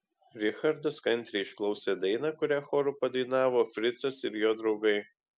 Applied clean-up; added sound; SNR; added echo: none; none; none; none.